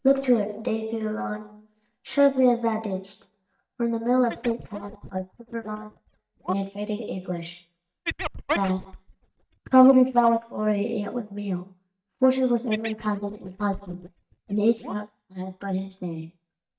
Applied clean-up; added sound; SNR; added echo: neural mask model DeepFilterNet 3.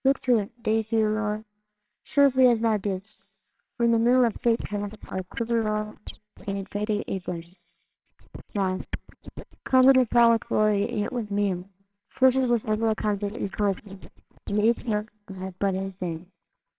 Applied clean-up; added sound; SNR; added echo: neural separator model SepFormer WHAMR!.